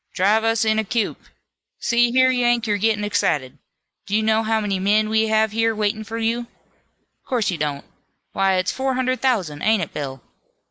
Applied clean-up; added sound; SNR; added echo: neural mask model Resemble Enhance denoiser.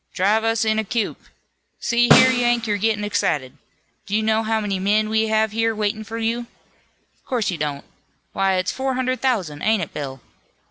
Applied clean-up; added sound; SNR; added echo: none; Snare drum; 0 dB; none.